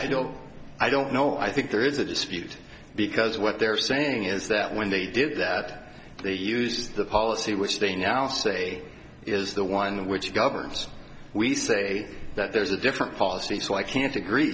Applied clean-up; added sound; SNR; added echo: none; none; none; none.